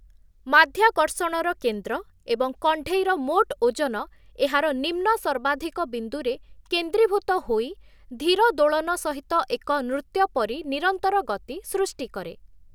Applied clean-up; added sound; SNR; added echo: none; none; none; none.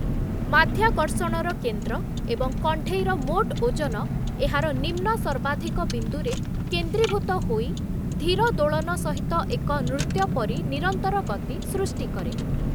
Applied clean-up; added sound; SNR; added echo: none; Car; -1 dB; none.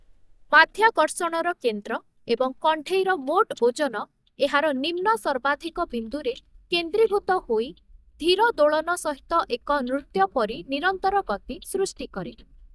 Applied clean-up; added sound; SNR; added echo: neural mask model DeepFilterNet 3.